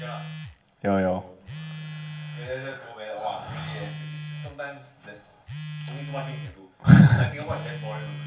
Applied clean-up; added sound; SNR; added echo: none; Telephone; 12 dB; reverberation time 1.5 s.